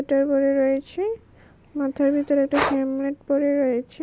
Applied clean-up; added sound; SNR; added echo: none; Breathing; 10 dB; none.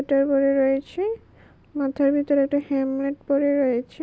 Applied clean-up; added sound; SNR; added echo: none; none; none; none.